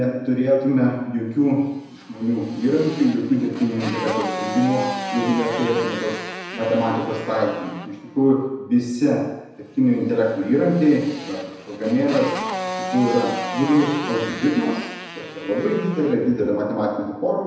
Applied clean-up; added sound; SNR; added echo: none; Motorcycle; 11 dB; reverberation time 1.0 s.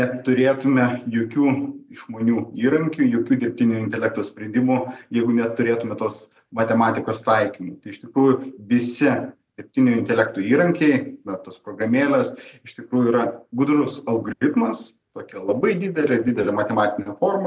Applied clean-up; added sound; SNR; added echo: none; none; none; none.